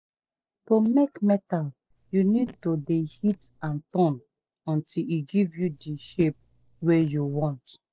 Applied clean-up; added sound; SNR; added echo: neural separator model SepFormer DNS4.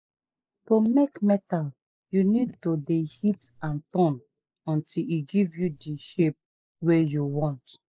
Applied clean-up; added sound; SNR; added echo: neural mask model Resemble Enhance denoiser.